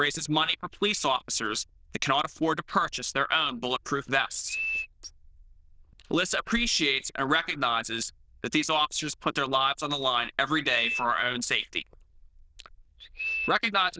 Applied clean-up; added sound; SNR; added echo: neural diffusion model UNIVERSE++.